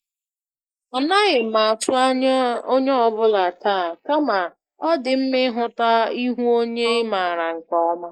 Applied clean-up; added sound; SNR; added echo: neural mask model Resemble Enhance denoiser.